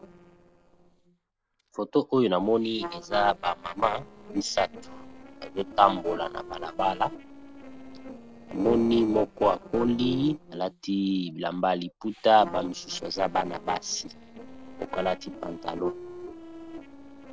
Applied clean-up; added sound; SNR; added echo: neural separator model SepFormer DNS4.